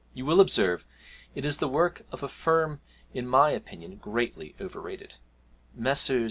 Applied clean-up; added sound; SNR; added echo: none; none; none; none.